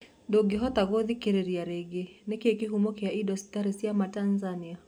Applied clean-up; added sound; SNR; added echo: none; none; none; none.